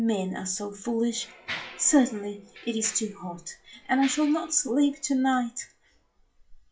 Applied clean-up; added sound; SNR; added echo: classical method WPE with log-MMSE.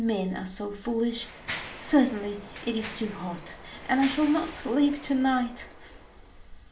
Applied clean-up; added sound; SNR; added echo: none; Mechanisms; 16 dB; reverberation time 0.4 s.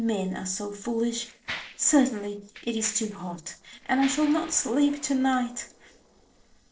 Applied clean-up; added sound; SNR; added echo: neural separator model SepFormer DNS4.